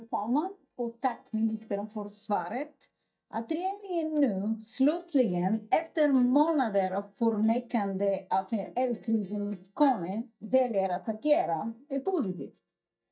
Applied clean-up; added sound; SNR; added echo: neural mask model DeepFilterNet 3.